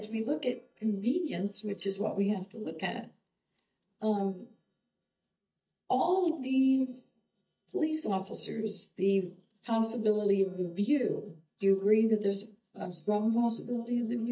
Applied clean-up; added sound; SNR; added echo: neural mask model DeepFilterNet 3.